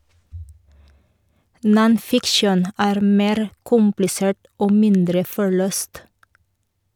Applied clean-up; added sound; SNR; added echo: none; none; none; none.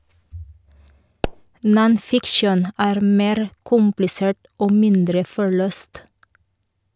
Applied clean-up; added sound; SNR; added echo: none; Explosion; 13 dB; none.